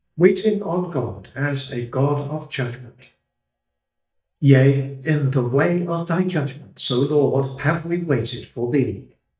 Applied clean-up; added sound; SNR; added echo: neural mask model DeepFilterNet 3.